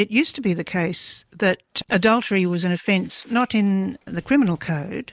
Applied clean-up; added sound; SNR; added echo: neural mask model Resemble Enhance denoiser.